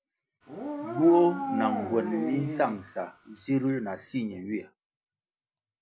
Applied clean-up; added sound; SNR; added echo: none; Dog; 6 dB; none.